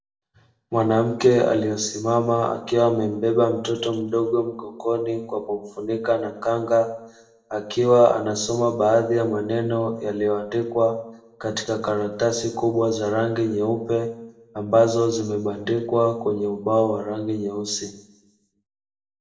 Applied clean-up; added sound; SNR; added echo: none; none; none; reverberation time 0.6 s.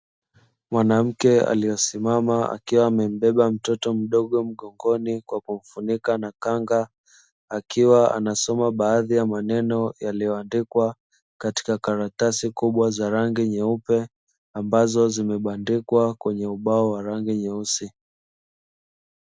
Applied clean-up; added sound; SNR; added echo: none; none; none; none.